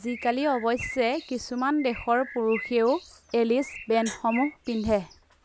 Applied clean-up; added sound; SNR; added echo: none; Hi-hat + Bird; 15 dB; none.